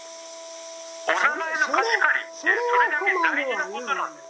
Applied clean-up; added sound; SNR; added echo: none; Wind instrument, woodwind instrument; 17 dB; none.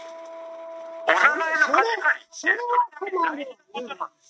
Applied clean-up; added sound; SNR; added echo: neural mask model RNNoise.